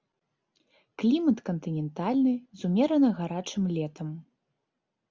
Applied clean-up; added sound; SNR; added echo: none; none; none; none.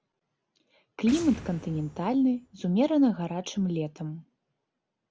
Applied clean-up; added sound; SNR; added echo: none; Boom; 19 dB; none.